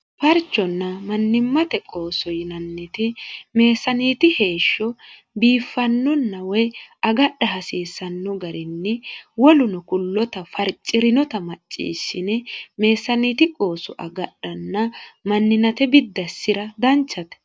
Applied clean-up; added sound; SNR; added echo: none; none; none; none.